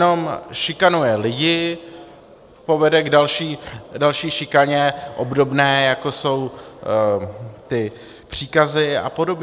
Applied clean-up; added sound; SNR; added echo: none; none; none; none.